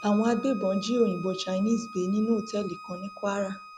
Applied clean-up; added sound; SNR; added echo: none; Bowed string instrument; 16 dB; none.